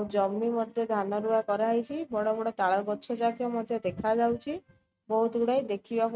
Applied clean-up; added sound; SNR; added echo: neural mask model RNNoise.